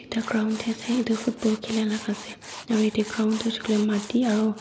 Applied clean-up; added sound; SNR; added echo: none; Tools; 16 dB; none.